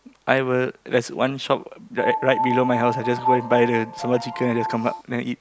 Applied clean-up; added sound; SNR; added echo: none; Piano; 4 dB; none.